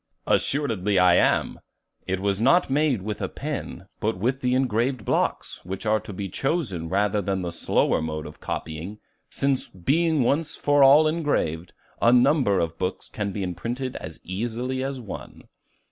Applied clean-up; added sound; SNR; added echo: none; none; none; none.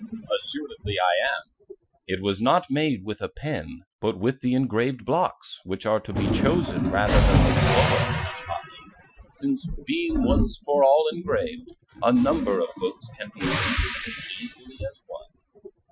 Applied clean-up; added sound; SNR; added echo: classical method Wiener filter.